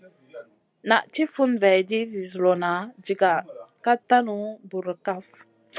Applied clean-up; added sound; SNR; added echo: none; none; none; none.